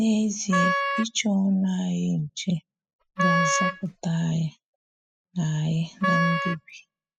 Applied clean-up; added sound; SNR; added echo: classical method spectral subtraction.